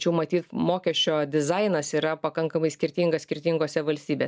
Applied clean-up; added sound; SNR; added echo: none; none; none; none.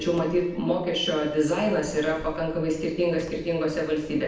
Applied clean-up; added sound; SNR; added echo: none; Squeak; 18 dB; reverberation time 0.9 s.